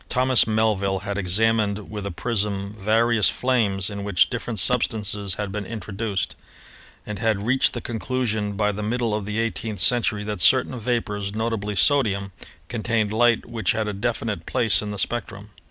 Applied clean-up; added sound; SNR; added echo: none; none; none; none.